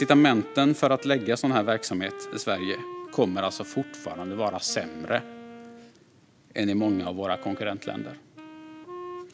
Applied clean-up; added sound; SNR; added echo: none; Wind instrument, woodwind instrument; 15 dB; none.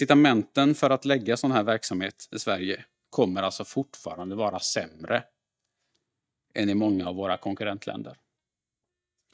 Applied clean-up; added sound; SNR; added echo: neural mask model DeepFilterNet 3.